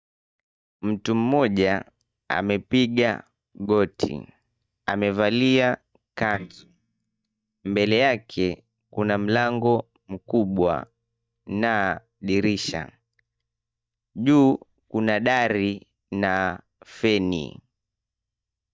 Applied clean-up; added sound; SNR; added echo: neural mask model DeepFilterNet 3.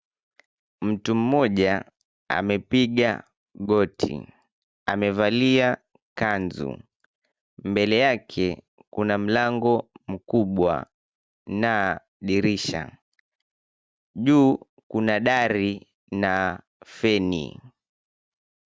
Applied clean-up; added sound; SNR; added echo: none; none; none; none.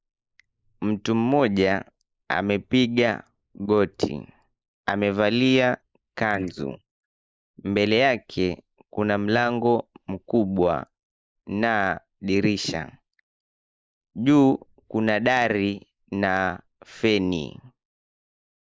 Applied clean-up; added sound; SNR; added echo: neural mask model Resemble Enhance denoiser.